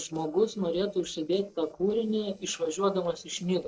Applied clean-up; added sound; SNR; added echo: neural separator model SepFormer DNS4.